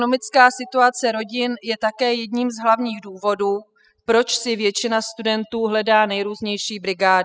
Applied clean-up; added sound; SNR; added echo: classical method spectral subtraction.